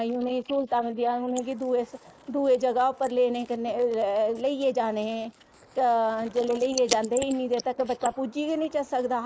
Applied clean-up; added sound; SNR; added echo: neural mask model Resemble Enhance denoiser.